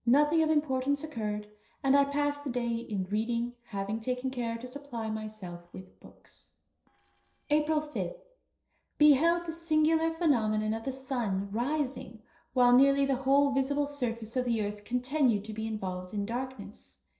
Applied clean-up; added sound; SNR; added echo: neural separator model SepFormer DNS4.